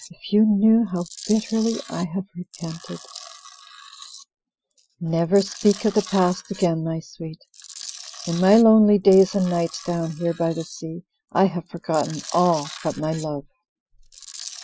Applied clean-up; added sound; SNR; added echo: classical method Wiener filter.